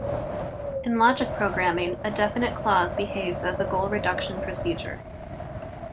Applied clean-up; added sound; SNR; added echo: none; Wind; 5 dB; none.